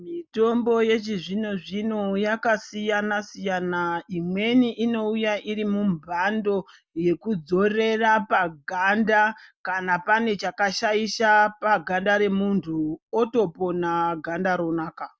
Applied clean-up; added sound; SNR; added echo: none; none; none; none.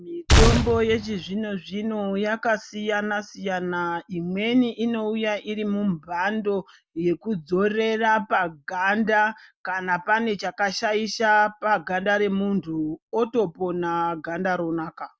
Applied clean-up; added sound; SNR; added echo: none; Gunshot, gunfire; -4 dB; none.